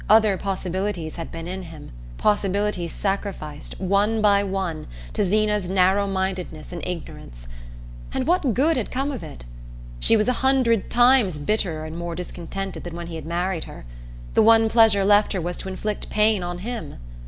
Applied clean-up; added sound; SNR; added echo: none; none; none; none.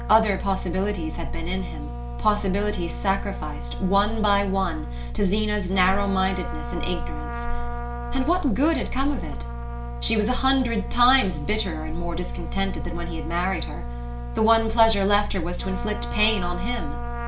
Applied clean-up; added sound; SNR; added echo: none; Trumpet; 15 dB; reverberation time 0.3 s.